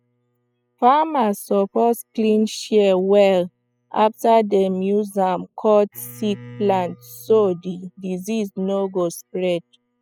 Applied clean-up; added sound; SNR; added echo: classical method spectral subtraction.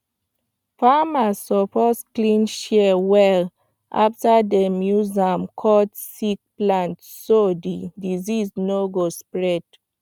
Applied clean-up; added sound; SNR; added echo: none; none; none; none.